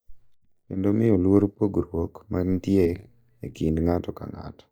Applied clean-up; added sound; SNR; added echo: neural mask model DeepFilterNet 3.